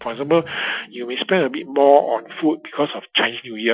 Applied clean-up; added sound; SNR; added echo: classical method Wiener filter.